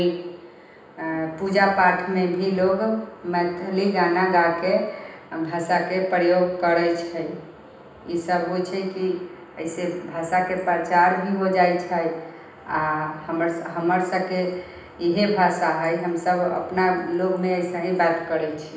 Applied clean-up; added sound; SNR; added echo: none; none; none; reverberation time 0.9 s.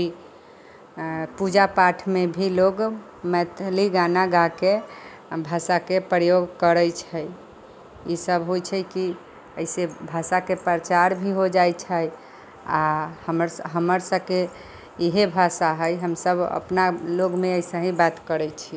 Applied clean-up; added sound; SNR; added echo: none; none; none; none.